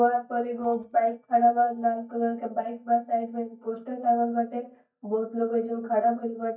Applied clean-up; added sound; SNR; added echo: neural mask model DeepFilterNet 3.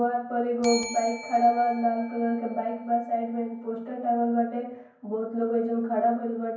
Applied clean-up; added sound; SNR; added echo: none; Bell; 15 dB; reverberation time 0.9 s.